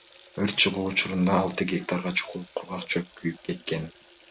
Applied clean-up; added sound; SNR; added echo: none; Water tap, faucet; 20 dB; none.